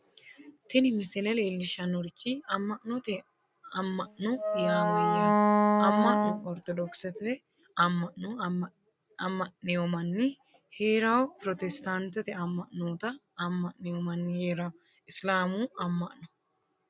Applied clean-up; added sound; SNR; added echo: none; Wind instrument, woodwind instrument; -5 dB; none.